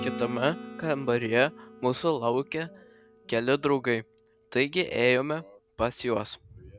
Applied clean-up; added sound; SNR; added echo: none; Acoustic guitar / Strum; 16 dB; none.